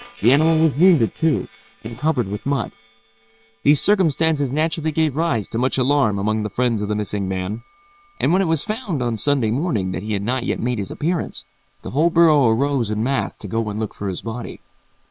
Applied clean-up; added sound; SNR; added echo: neural separator model SepFormer WHAM!.